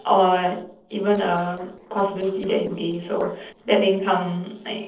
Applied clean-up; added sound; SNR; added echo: neural separator model SepFormer DNS4.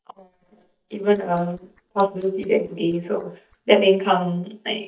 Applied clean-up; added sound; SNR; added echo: neural mask model DeepFilterNet 3.